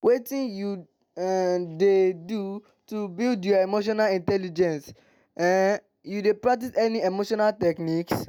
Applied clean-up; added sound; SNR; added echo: none; none; none; none.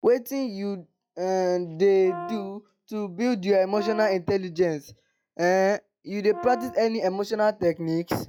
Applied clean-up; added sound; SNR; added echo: classical method log-MMSE.